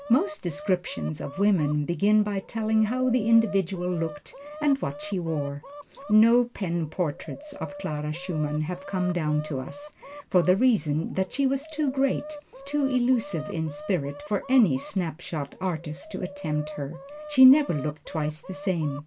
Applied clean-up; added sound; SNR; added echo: none; Chicken, rooster; 16 dB; none.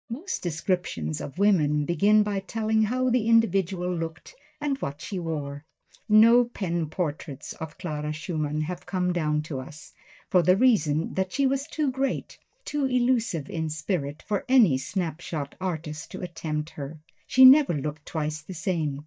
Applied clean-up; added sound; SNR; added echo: neural mask model DeepFilterNet 3.